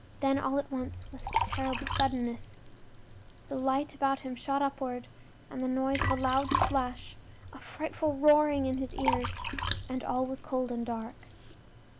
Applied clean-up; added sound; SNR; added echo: none; Liquid; 5 dB; none.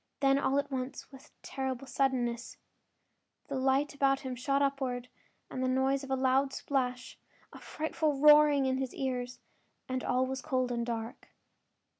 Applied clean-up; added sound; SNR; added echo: none; none; none; none.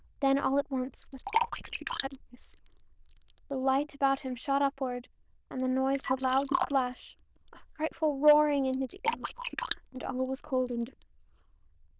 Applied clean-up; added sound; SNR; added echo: neural diffusion model UNIVERSE++.